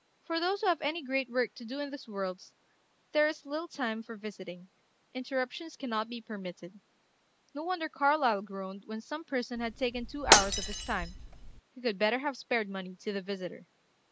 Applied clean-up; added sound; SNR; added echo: none; Shatter; -4 dB; none.